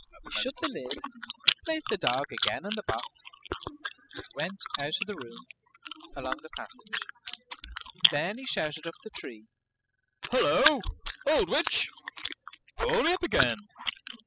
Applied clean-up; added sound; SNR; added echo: classical method spectral subtraction.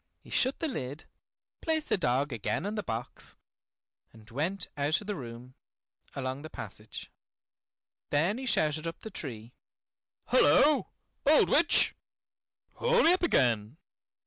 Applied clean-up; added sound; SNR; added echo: none; none; none; none.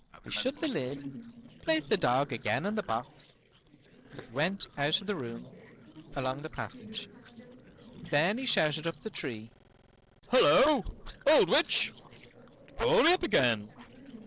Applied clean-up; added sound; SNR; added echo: neural separator model SepFormer DNS4.